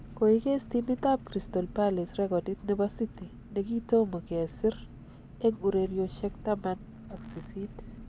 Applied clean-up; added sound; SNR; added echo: none; Engine; 15 dB; none.